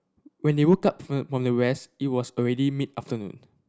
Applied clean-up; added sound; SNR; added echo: none; none; none; none.